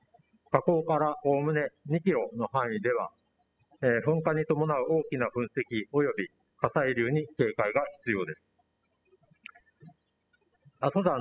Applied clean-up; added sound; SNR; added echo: classical method spectral subtraction.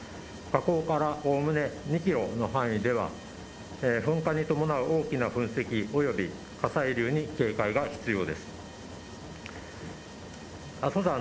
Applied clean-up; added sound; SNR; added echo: none; Mechanisms; 15 dB; none.